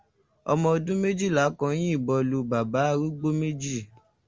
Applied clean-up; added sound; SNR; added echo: none; none; none; none.